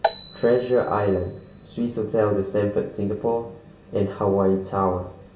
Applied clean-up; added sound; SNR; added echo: none; Marimba, xylophone; 1 dB; reverberation time 0.2 s.